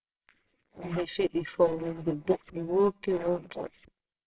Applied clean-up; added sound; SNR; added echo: neural separator model SepFormer WHAMR!.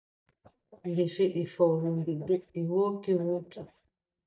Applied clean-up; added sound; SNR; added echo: neural mask model DeepFilterNet 3.